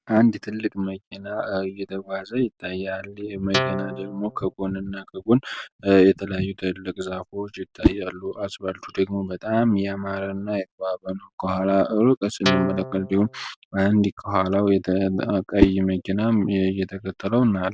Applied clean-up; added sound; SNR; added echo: none; Whoosh, swoosh, swish + Guitar; 5 dB; none.